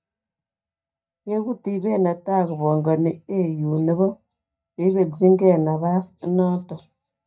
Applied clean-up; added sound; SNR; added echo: neural mask model DeepFilterNet 3.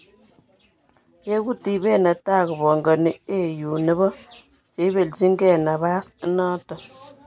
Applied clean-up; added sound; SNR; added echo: none; none; none; none.